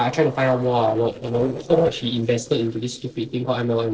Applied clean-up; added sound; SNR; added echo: neural separator model SepFormer DNS4.